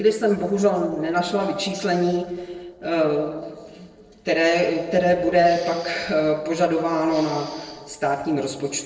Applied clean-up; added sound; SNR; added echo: neural separator model SepFormer DNS4.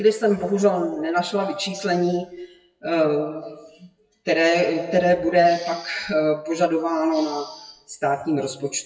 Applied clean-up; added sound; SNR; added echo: classical method WPE with log-MMSE.